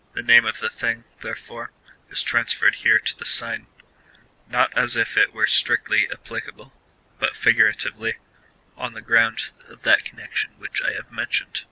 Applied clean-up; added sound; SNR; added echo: none; none; none; none.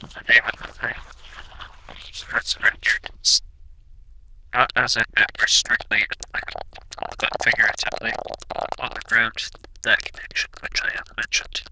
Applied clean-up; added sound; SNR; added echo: neural diffusion model UNIVERSE++.